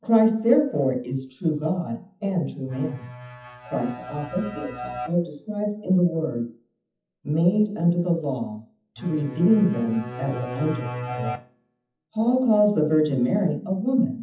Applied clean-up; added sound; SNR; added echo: classical method WPE with log-MMSE.